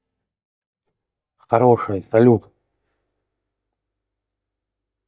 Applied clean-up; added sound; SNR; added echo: neural mask model DeepFilterNet 3.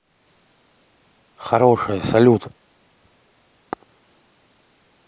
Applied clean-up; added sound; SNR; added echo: none; none; none; none.